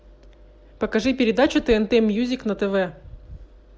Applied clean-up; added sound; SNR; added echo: none; none; none; none.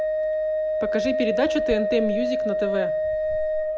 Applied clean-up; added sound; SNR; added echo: none; Organ; -4 dB; none.